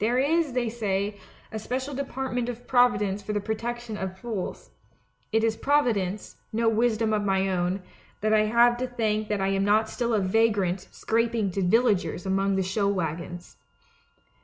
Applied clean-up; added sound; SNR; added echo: none; none; none; none.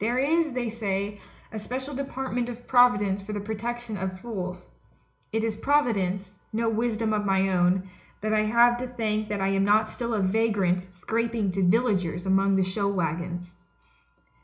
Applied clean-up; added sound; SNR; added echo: none; none; none; reverberation time 0.4 s.